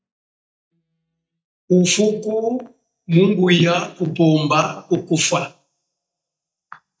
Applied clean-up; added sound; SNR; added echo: neural mask model DeepFilterNet 3.